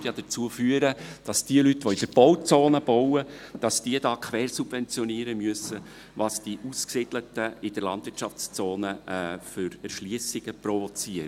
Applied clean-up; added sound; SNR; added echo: none; Rattle (instrument); 14 dB; none.